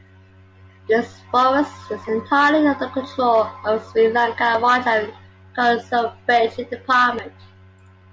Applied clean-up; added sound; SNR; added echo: none; none; none; none.